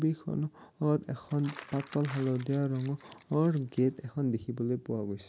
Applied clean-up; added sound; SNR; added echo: none; Crumpling, crinkling; 20 dB; none.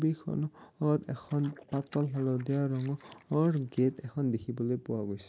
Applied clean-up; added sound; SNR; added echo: neural mask model Resemble Enhance denoiser.